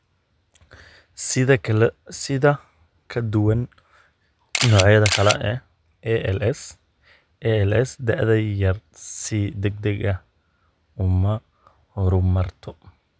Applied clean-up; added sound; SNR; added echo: none; Camera; 0 dB; none.